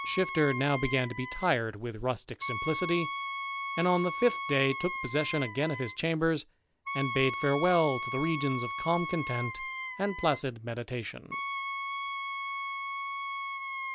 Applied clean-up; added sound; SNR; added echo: none; Wind instrument, woodwind instrument; 6 dB; none.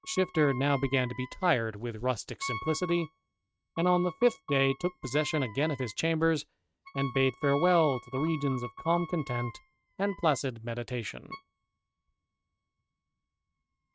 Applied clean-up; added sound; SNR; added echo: neural mask model RNNoise.